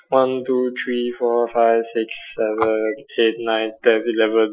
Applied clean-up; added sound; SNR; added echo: classical method Wiener filter.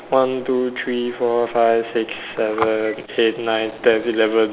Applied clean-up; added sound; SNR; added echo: none; Telephone; 15 dB; none.